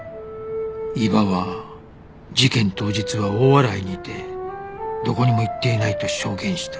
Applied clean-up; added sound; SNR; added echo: none; none; none; none.